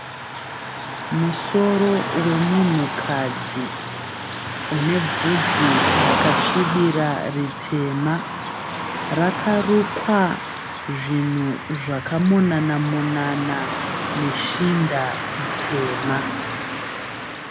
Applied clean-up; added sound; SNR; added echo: none; Car passing by / Traffic noise, roadway noise; 3 dB; none.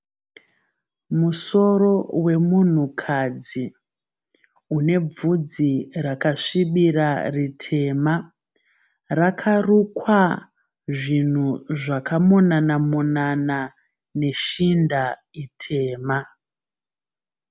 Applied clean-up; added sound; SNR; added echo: none; none; none; none.